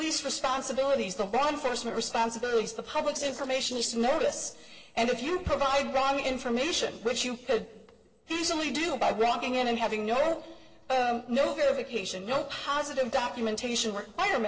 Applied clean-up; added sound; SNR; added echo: neural separator model SepFormer DNS4.